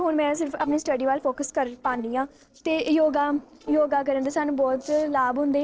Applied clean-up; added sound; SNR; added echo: neural separator model SepFormer DNS4.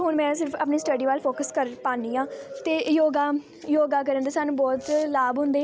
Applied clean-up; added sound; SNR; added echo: none; none; none; none.